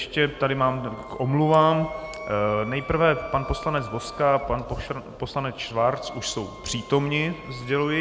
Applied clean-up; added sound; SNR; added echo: none; Wind instrument, woodwind instrument; 18 dB; none.